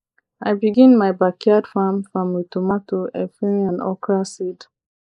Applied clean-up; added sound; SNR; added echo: neural mask model Resemble Enhance denoiser.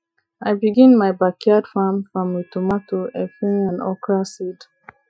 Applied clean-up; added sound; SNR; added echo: classical method Wiener filter.